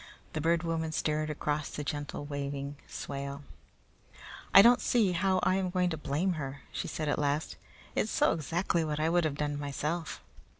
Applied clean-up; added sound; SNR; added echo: none; none; none; none.